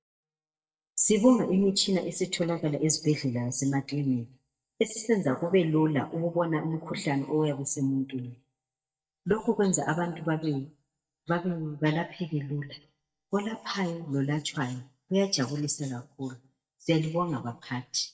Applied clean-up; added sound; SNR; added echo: neural mask model DeepFilterNet 3.